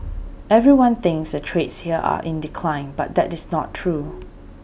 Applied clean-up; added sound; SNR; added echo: none; none; none; none.